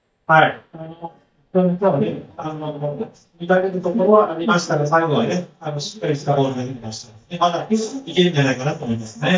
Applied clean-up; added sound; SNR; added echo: neural mask model DeepFilterNet 3.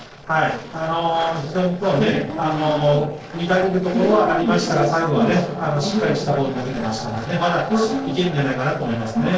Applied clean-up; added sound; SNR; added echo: neural separator model SepFormer DNS4.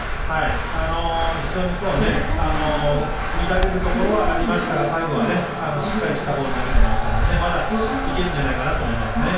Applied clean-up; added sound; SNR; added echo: none; Bird; 1 dB; reverberation time 0.5 s.